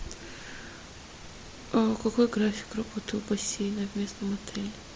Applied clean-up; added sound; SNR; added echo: none; none; none; none.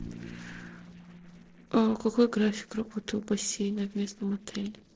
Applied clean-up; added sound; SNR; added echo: neural separator model SepFormer DNS4.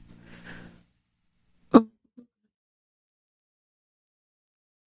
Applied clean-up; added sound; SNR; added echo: neural mask model DeepFilterNet 3.